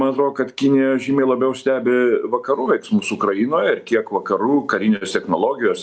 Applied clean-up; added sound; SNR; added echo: none; none; none; none.